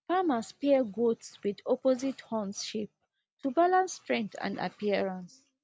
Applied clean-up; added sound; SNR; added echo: none; none; none; none.